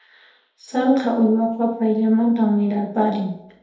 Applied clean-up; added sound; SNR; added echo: none; none; none; reverberation time 2.1 s.